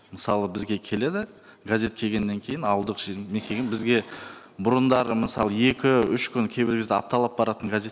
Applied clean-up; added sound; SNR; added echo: none; none; none; none.